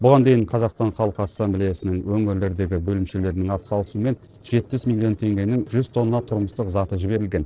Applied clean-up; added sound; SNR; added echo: neural separator model SepFormer DNS4.